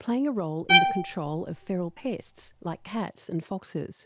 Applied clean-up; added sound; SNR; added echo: none; Bowed string instrument; -3 dB; none.